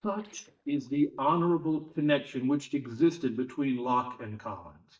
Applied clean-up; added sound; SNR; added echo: neural mask model DeepFilterNet 3.